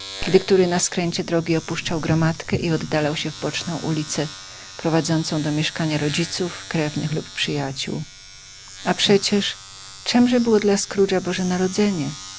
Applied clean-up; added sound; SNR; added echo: none; Domestic sounds, home sounds; 15 dB; none.